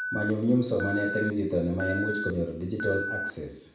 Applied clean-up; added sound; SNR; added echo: none; Alarm; 7 dB; reverberation time 0.7 s.